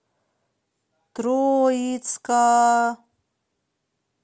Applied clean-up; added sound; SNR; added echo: none; none; none; none.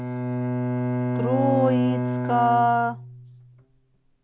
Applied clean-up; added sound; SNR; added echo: none; Bowed string instrument; 1 dB; none.